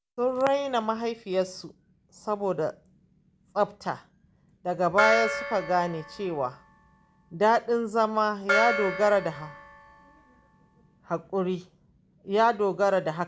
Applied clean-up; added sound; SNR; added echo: none; Gong; 5 dB; none.